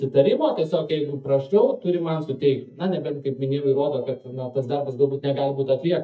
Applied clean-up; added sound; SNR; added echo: neural mask model DeepFilterNet 3.